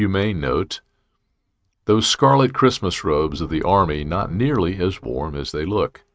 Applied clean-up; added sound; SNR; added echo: neural mask model RNNoise.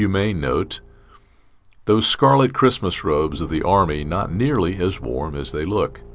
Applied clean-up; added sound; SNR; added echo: none; Engine / Car; 18 dB; none.